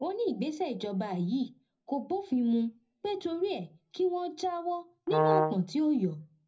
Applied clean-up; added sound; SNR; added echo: none; Brass instrument; -5 dB; reverberation time 0.4 s.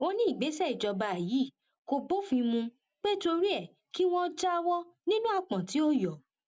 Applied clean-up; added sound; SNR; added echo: none; none; none; none.